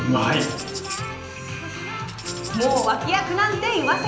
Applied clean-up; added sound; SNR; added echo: none; Tambourine; 14 dB; reverberation time 0.8 s.